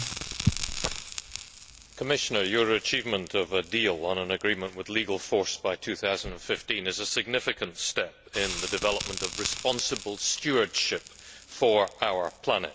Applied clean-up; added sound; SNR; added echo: none; Crackle; 12 dB; none.